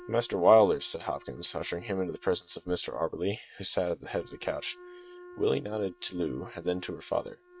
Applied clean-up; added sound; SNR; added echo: neural mask model RNNoise.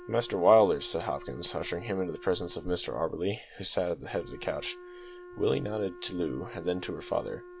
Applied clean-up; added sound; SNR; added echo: none; Wind instrument, woodwind instrument; 17 dB; none.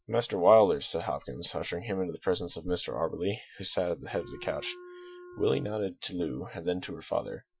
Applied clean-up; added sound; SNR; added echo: classical method Wiener filter.